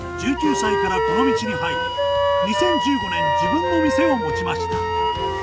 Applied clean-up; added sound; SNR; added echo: none; Wind instrument, woodwind instrument + Wind instrument, woodwind instrument; -3 dB; none.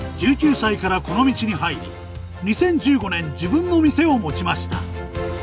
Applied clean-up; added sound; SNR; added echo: none; none; none; none.